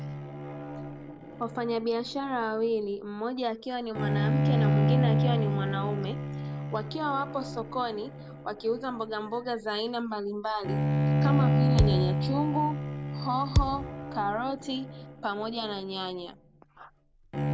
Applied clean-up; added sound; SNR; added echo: none; Bowed string instrument + Thump, thud; -3 dB; none.